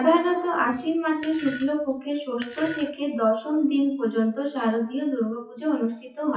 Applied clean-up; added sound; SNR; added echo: classical method WPE with log-MMSE.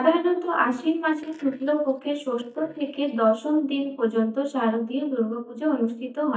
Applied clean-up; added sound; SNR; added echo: neural mask model DeepFilterNet 3.